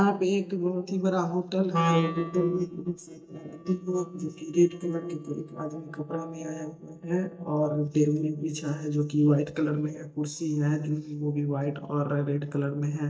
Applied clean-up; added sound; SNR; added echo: neural mask model DeepFilterNet 3.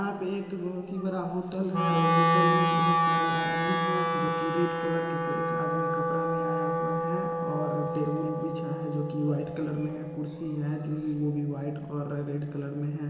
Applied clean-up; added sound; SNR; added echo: none; Wind instrument, woodwind instrument; -2 dB; reverberation time 2.8 s.